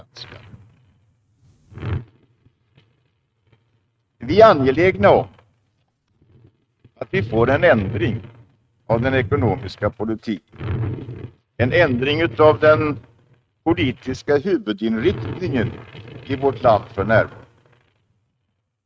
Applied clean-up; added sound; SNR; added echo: neural mask model RNNoise.